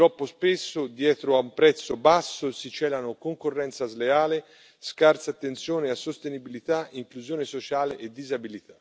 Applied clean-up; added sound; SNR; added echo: none; none; none; none.